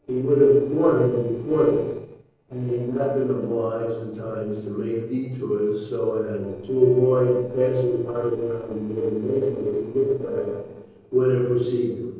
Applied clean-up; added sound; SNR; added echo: neural separator model SepFormer DNS4.